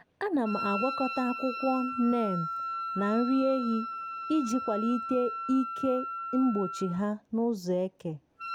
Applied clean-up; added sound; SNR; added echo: none; Wind instrument, woodwind instrument; 7 dB; none.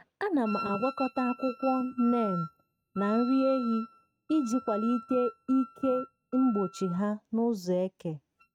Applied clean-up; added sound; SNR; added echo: neural mask model RNNoise.